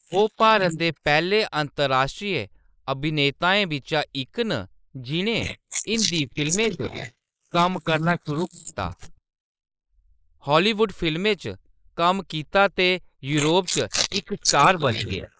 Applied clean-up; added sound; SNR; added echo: neural mask model Resemble Enhance denoiser.